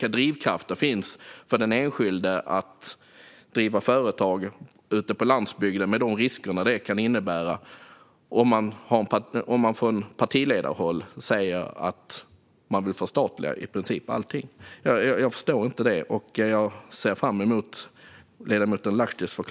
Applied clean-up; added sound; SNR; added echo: none; none; none; none.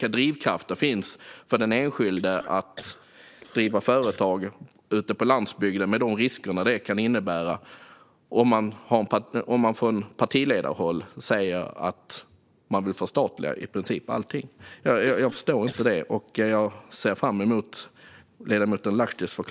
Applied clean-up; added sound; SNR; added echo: neural separator model SepFormer DNS4.